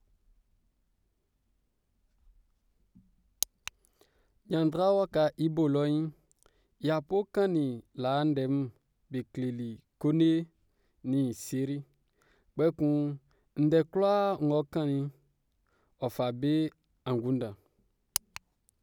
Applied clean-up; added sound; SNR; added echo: none; none; none; none.